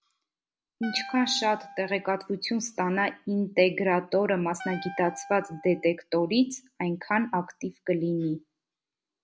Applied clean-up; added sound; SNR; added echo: none; Wind instrument, woodwind instrument; 15 dB; none.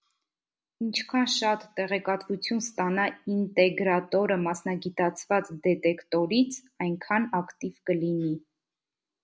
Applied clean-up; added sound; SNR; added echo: none; none; none; none.